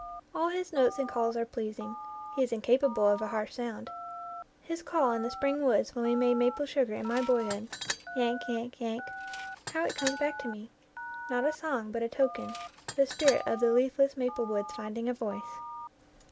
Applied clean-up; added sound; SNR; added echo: none; Telephone + Tools; 11 dB; none.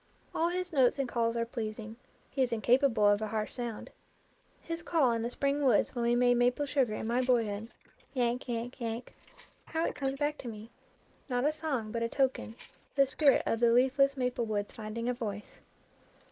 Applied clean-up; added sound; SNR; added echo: neural mask model Resemble Enhance denoiser.